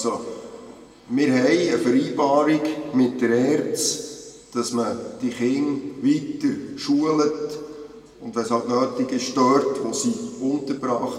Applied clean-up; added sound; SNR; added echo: none; none; none; reverberation time 1.6 s.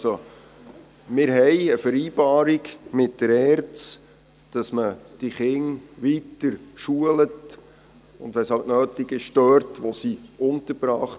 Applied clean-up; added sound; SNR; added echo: none; none; none; none.